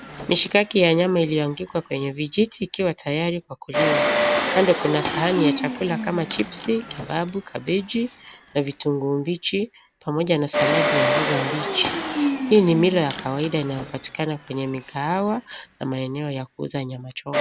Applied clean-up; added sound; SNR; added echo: none; Engine; 4 dB; none.